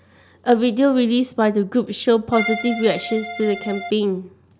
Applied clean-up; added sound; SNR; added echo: none; Accordion; 9 dB; none.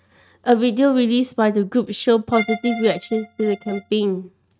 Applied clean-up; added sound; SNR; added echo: neural mask model RNNoise.